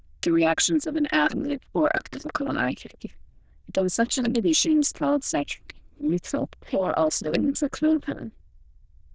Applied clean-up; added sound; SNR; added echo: neural diffusion model UNIVERSE++.